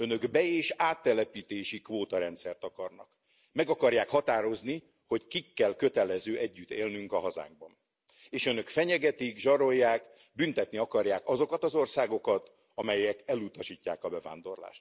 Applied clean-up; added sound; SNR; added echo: none; none; none; none.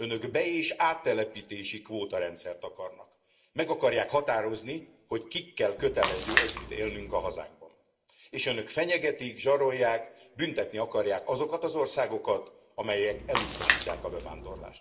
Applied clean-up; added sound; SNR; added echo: none; Splash, splatter; 2 dB; reverberation time 0.7 s.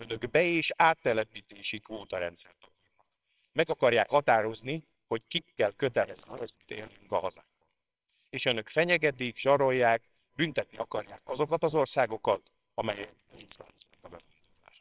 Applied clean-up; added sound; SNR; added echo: neural separator model SepFormer WHAMR!.